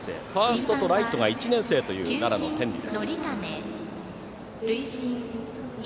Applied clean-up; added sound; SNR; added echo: none; Cough; 19 dB; none.